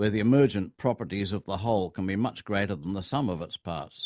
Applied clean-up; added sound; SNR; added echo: none; none; none; none.